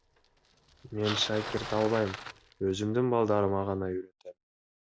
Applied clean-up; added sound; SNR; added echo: none; Bicycle; 12 dB; none.